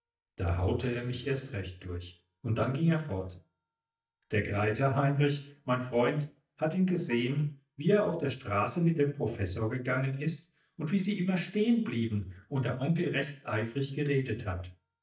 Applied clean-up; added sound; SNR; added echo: neural mask model DeepFilterNet 3.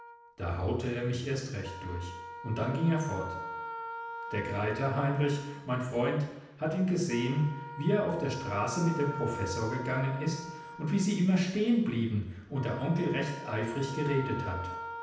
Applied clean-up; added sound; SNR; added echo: none; Wind instrument, woodwind instrument; 12 dB; reverberation time 0.9 s.